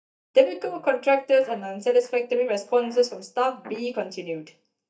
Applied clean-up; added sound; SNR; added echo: neural mask model DeepFilterNet 3.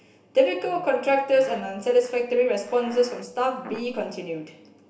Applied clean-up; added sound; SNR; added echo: none; Fart; 20 dB; reverberation time 0.3 s.